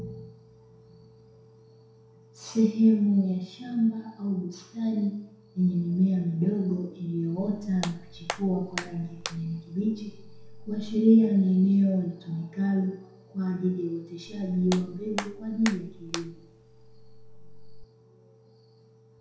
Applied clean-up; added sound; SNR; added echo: none; Hands; 13 dB; reverberation time 0.7 s.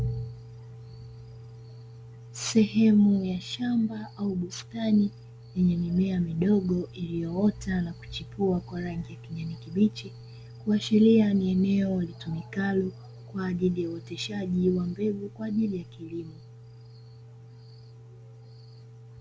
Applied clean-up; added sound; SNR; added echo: none; none; none; none.